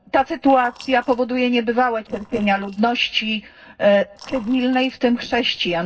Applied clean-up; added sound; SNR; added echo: neural separator model SepFormer DNS4.